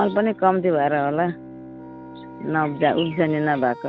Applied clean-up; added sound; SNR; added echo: none; Wind instrument, woodwind instrument + Bowed string instrument; 17 dB; none.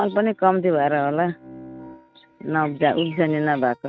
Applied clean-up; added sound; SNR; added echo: neural mask model RNNoise.